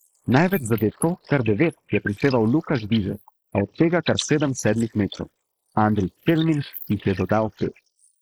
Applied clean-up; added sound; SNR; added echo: neural mask model Resemble Enhance denoiser.